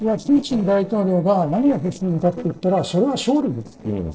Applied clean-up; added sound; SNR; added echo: neural separator model SepFormer DNS4.